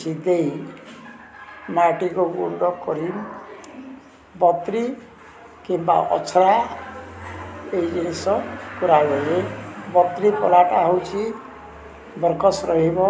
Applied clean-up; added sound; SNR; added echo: none; none; none; none.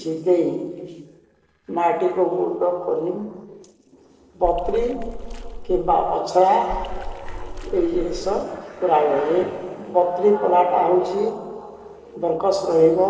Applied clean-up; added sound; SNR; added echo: neural separator model SepFormer DNS4.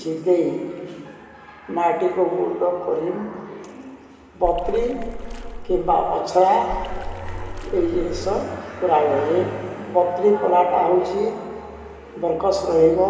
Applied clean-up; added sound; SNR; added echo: none; Water / Splash, splatter; 9 dB; reverberation time 2.3 s.